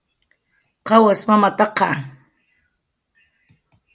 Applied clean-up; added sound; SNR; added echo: none; none; none; none.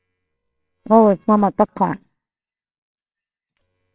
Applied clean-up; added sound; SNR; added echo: neural separator model SepFormer WHAMR!.